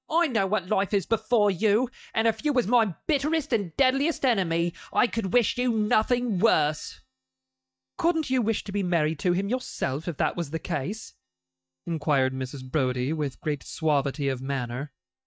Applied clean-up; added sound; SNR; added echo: neural mask model DeepFilterNet 3.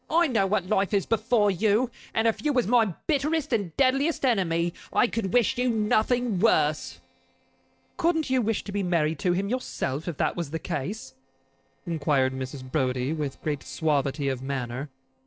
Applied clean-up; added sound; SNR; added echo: neural separator model SepFormer DNS4.